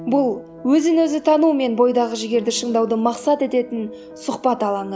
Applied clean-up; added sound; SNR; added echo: none; none; none; none.